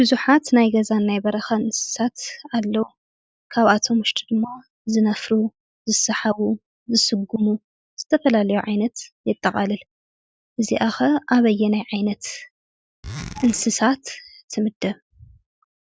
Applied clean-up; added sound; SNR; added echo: none; Zipper (clothing); 14 dB; none.